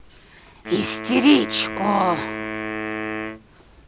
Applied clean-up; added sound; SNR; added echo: none; Wind instrument, woodwind instrument; 8 dB; none.